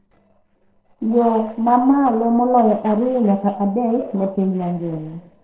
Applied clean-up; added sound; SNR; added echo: neural separator model SepFormer DNS4.